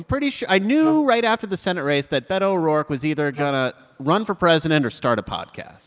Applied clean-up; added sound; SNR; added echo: none; Wind instrument, woodwind instrument; 13 dB; none.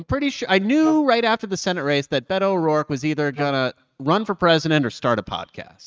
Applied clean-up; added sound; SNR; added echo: neural mask model RNNoise.